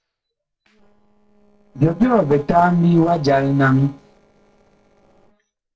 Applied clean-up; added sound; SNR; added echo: neural separator model SepFormer DNS4.